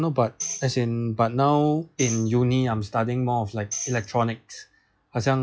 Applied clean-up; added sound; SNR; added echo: classical method log-MMSE.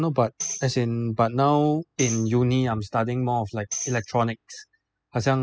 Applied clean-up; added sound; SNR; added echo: classical method spectral subtraction.